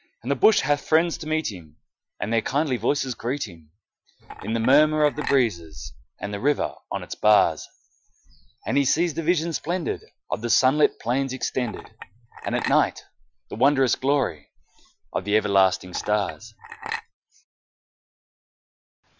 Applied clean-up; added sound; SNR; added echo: classical method Wiener filter.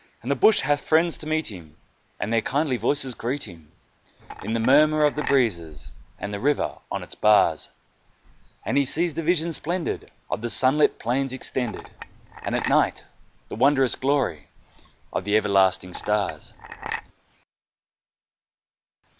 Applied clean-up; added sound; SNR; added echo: none; Chink, clink; 11 dB; none.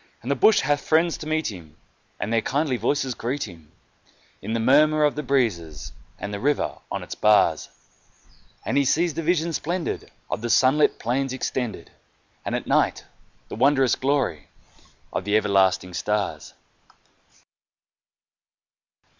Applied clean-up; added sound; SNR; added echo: none; none; none; none.